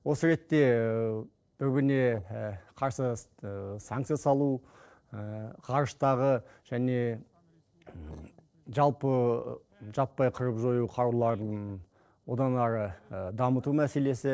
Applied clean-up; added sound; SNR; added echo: neural separator model SepFormer DNS4.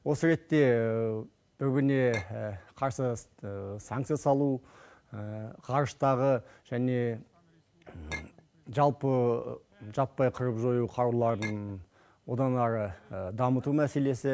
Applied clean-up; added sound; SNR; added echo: none; Chink, clink; 14 dB; none.